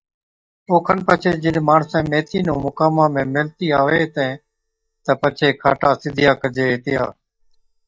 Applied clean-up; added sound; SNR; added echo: neural mask model DeepFilterNet 3.